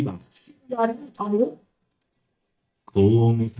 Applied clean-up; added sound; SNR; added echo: neural mask model DeepFilterNet 3.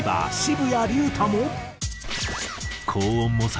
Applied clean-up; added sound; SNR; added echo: none; none; none; none.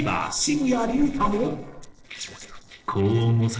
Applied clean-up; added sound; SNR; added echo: neural separator model SepFormer DNS4.